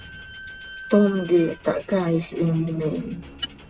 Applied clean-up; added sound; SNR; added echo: none; Squeak / Slam; 17 dB; none.